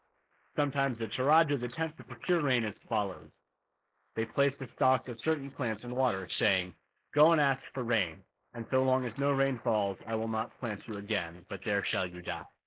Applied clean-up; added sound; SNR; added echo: neural mask model Resemble Enhance denoiser.